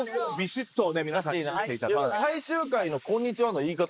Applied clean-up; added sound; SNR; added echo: neural mask model Resemble Enhance denoiser.